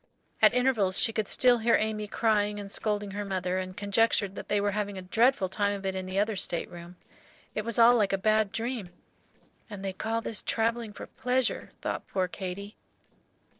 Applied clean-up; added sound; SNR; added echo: neural separator model SepFormer DNS4.